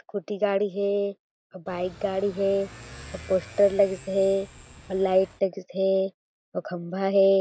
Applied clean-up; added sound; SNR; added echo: none; Motorcycle / Accelerating, revving, vroom; 19 dB; none.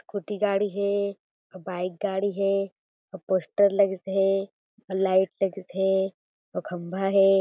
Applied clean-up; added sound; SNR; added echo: none; none; none; none.